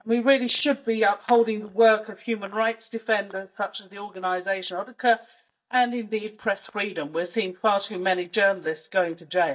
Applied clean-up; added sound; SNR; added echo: neural mask model DeepFilterNet 3.